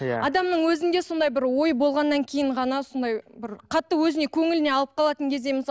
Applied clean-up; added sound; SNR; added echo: none; none; none; none.